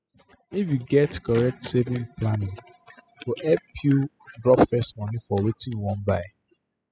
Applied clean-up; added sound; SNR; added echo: classical method spectral subtraction.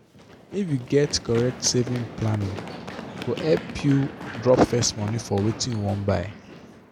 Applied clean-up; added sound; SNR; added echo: none; Run; 12 dB; none.